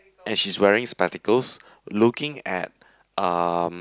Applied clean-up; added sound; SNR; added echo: none; none; none; none.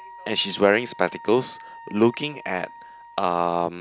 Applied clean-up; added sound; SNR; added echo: none; Wind instrument, woodwind instrument; 19 dB; none.